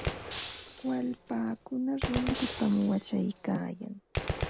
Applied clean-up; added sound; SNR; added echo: none; Gunshot, gunfire + Shatter; 5 dB; none.